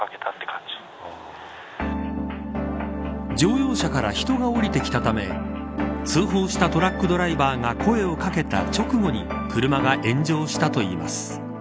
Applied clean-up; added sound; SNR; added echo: none; Acoustic guitar; 10 dB; none.